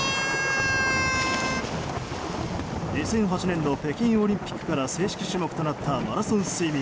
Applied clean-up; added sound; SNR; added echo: none; Thunder; 5 dB; none.